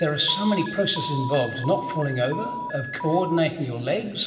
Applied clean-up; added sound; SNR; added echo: none; Alarm; 9 dB; reverberation time 1.7 s.